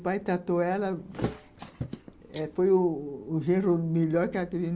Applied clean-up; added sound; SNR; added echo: none; Thump, thud; 12 dB; none.